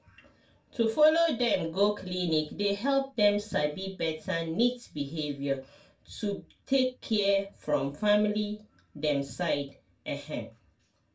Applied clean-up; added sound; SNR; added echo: none; none; none; reverberation time 0.2 s.